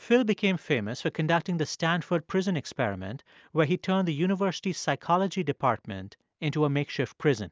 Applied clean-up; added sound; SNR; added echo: none; none; none; none.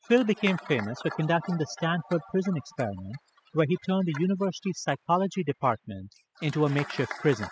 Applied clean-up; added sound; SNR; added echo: classical method spectral subtraction.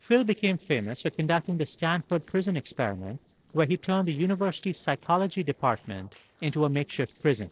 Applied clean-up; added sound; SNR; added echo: neural separator model SepFormer DNS4.